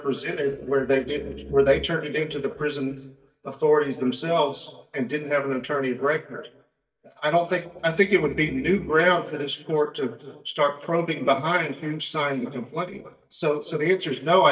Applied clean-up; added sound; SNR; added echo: neural mask model DeepFilterNet 3.